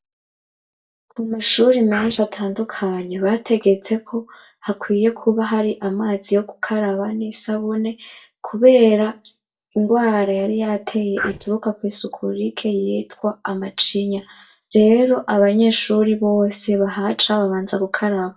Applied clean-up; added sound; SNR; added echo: neural mask model DeepFilterNet 3.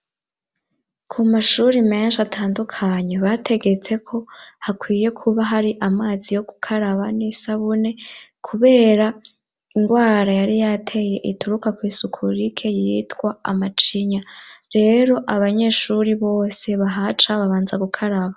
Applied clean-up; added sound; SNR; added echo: none; none; none; none.